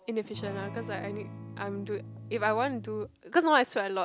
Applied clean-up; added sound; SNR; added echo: none; Electric guitar / Strum; 12 dB; none.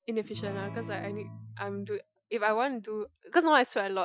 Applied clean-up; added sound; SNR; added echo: classical method Wiener filter.